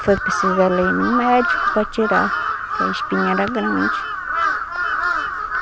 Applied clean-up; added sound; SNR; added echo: none; Crow; 0 dB; none.